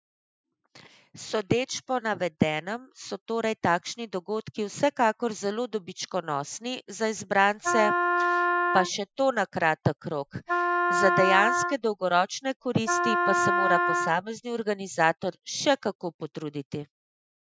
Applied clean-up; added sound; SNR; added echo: classical method Wiener filter.